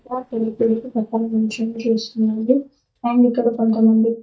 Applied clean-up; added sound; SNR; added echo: neural mask model DeepFilterNet 3.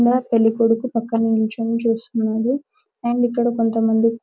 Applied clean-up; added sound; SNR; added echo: none; none; none; none.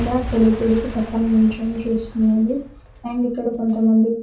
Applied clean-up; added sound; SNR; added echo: none; Shatter / Crushing / Boom; 14 dB; reverberation time 0.3 s.